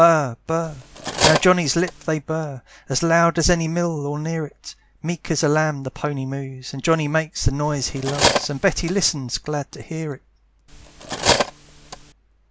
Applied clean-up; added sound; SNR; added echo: none; Cutlery, silverware; 2 dB; none.